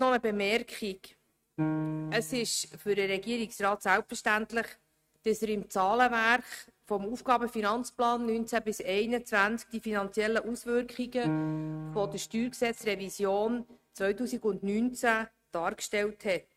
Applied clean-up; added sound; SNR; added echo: neural mask model RNNoise.